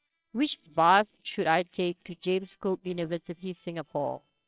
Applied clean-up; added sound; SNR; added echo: neural separator model SepFormer WHAMR!.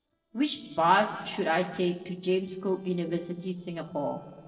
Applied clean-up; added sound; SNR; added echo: neural separator model SepFormer DNS4.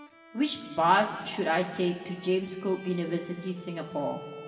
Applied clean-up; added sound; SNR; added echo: none; Bowed string instrument; 18 dB; reverberation time 2.2 s.